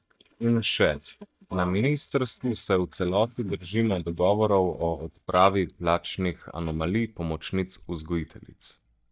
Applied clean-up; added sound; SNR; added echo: neural mask model DeepFilterNet 3.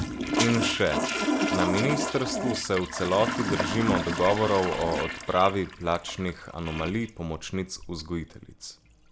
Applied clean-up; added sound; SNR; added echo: none; Toilet flush; 3 dB; none.